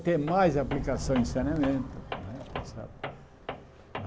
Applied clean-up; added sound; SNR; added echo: none; Subway, metro, underground + Tools; 8 dB; none.